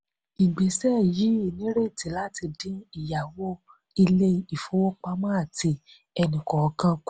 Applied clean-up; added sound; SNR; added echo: none; none; none; none.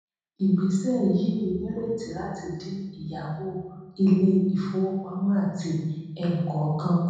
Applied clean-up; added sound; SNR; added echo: none; none; none; reverberation time 1.3 s.